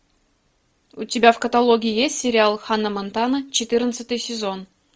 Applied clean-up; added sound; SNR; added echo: none; none; none; none.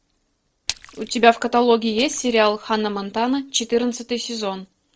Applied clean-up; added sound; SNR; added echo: neural separator model SepFormer DNS4.